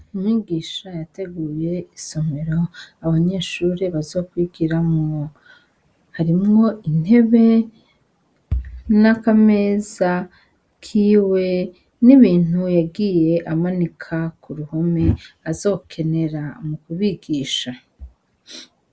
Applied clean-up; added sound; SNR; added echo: none; none; none; none.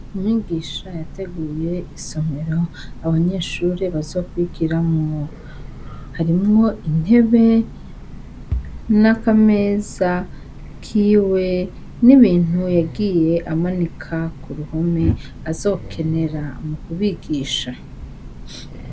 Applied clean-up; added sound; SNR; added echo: none; Train; 14 dB; none.